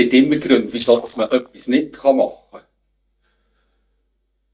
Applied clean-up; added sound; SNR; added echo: neural mask model DeepFilterNet 3.